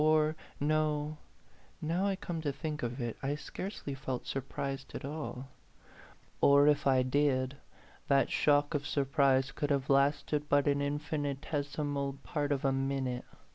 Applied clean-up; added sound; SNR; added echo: none; none; none; none.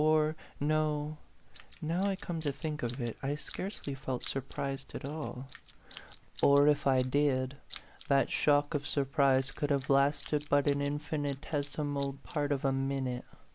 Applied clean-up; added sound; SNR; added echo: neural mask model Resemble Enhance denoiser.